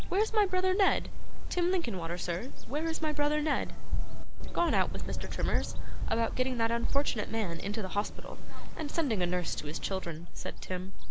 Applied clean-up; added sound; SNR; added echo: none; Bird vocalization, bird call, bird song; 12 dB; none.